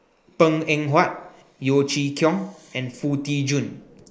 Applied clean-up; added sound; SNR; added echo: neural mask model Resemble Enhance denoiser.